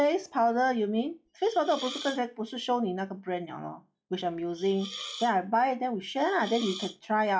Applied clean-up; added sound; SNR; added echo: classical method log-MMSE.